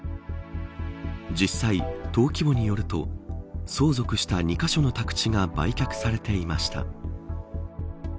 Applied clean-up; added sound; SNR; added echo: none; none; none; none.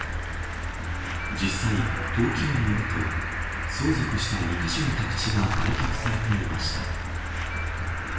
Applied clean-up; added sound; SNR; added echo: none; Cricket; 5 dB; reverberation time 0.7 s.